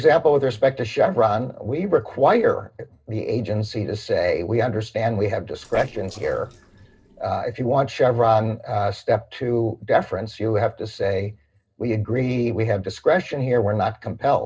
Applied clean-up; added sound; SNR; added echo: neural separator model SepFormer DNS4.